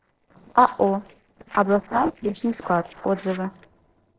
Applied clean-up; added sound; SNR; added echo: neural separator model SepFormer DNS4.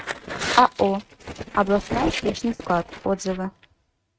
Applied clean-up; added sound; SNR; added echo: neural mask model RNNoise.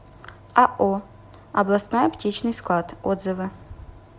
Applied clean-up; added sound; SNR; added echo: none; none; none; none.